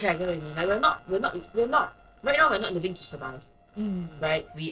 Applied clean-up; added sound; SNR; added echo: neural separator model SepFormer DNS4.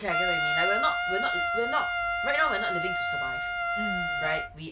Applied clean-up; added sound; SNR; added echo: none; Trumpet; -3 dB; none.